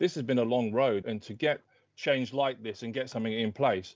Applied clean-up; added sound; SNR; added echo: none; none; none; none.